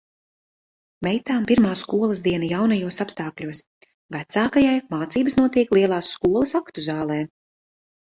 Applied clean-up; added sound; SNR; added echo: none; none; none; none.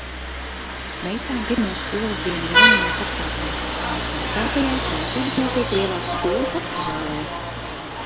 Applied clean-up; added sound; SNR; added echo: none; Vehicle horn, car horn, honking; -4 dB; none.